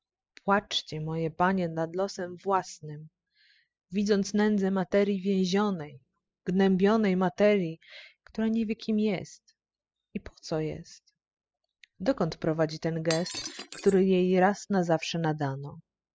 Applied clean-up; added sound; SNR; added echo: classical method spectral subtraction.